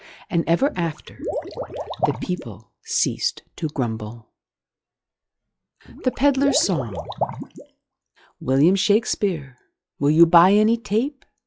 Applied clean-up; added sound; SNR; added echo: classical method log-MMSE.